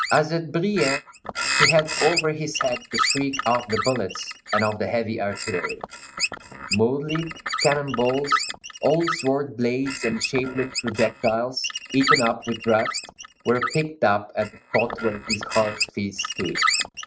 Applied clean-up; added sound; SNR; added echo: neural mask model RNNoise.